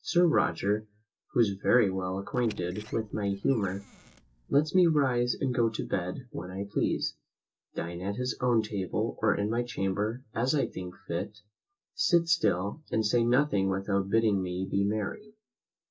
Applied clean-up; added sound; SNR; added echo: neural separator model SepFormer DNS4.